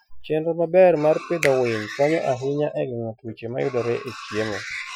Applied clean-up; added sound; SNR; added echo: classical method Wiener filter.